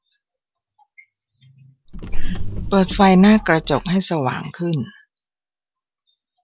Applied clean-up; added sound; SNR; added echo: none; Car; 0 dB; none.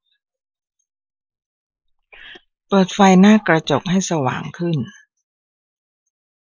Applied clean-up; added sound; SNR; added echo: neural mask model Resemble Enhance denoiser.